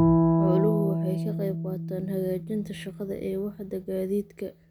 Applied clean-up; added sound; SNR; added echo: none; Bowed string instrument; -3 dB; none.